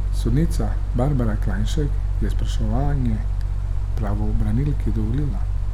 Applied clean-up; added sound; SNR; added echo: none; Mechanical fan; -5 dB; none.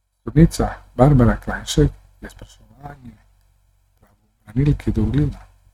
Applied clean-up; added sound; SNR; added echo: neural mask model RNNoise.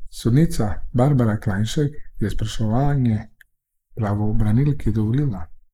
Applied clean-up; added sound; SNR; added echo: neural mask model Resemble Enhance denoiser.